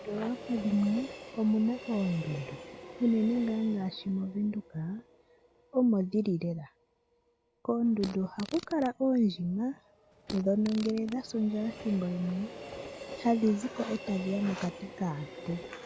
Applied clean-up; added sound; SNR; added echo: none; Train + Fart; 15 dB; none.